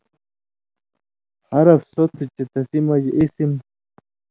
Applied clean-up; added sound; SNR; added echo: none; none; none; none.